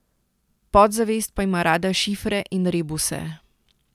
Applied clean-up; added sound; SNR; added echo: none; none; none; none.